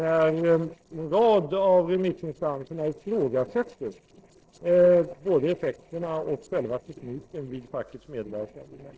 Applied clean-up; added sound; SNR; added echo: neural separator model SepFormer DNS4.